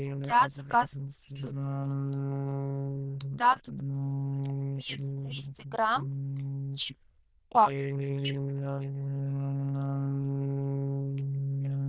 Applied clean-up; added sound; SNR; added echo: neural diffusion model UNIVERSE++.